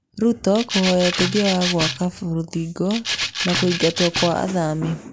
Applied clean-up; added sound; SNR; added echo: none; Rattle (instrument); 4 dB; none.